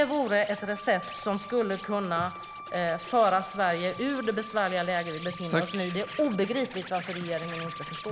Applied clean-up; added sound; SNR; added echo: none; Wind instrument, woodwind instrument + Insect; 12 dB; none.